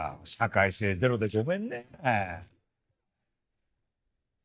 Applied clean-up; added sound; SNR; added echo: neural mask model DeepFilterNet 3.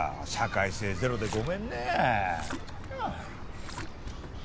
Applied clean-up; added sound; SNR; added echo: none; Splash, splatter; 15 dB; none.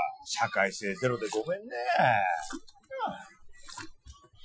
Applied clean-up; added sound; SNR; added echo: classical method Wiener filter.